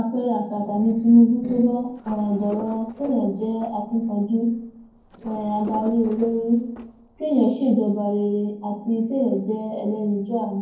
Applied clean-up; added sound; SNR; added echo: neural separator model SepFormer DNS4.